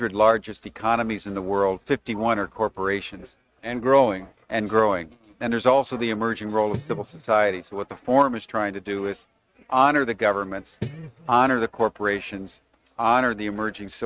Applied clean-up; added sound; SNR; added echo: neural mask model RNNoise.